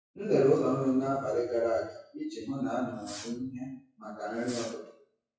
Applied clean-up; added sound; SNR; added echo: classical method WPE with log-MMSE.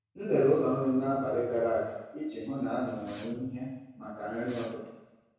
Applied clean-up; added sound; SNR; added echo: none; Fireworks; 19 dB; reverberation time 1.0 s.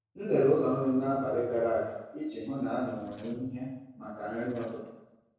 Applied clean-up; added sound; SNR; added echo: neural separator model SepFormer DNS4.